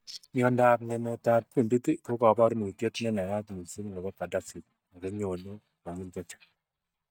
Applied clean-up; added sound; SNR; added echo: neural mask model DeepFilterNet 3.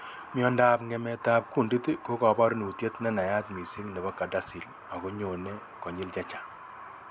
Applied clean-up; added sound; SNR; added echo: none; none; none; none.